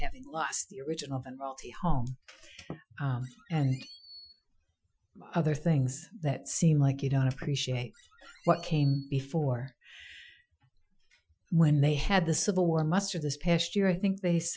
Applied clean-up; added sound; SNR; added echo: classical method Wiener filter.